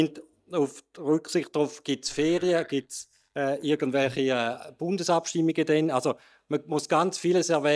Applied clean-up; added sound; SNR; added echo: neural mask model DeepFilterNet 3.